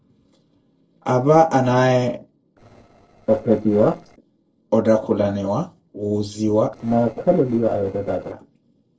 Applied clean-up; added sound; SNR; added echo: neural separator model SepFormer DNS4.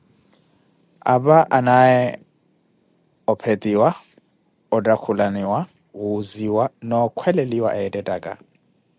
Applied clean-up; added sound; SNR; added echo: none; none; none; none.